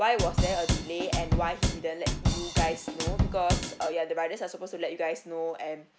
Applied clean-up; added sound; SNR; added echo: none; Drum / Drum kit; -2 dB; none.